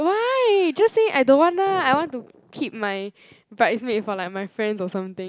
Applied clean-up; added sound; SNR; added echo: none; none; none; none.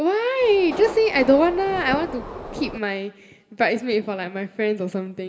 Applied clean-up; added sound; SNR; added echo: none; Subway, metro, underground; 12 dB; reverberation time 2.1 s.